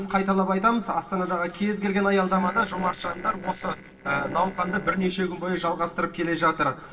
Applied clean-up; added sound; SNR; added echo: neural separator model SepFormer DNS4.